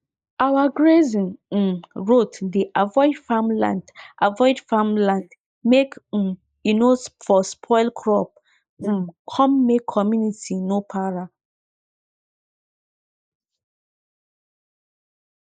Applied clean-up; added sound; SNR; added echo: neural mask model Resemble Enhance denoiser.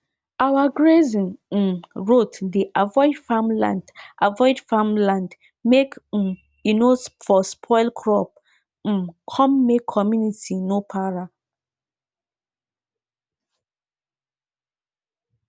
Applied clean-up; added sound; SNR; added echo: none; none; none; none.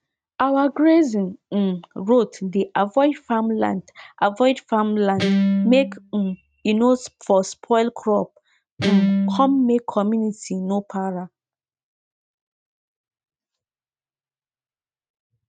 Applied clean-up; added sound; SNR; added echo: neural mask model RNNoise.